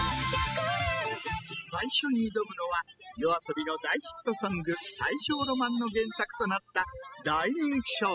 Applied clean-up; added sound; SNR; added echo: classical method spectral subtraction.